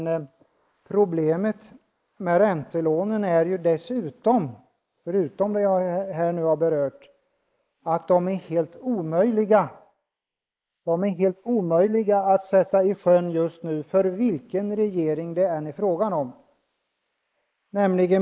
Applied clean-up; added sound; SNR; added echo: neural mask model Resemble Enhance denoiser.